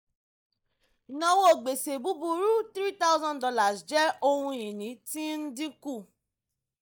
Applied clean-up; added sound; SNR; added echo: neural mask model DeepFilterNet 3.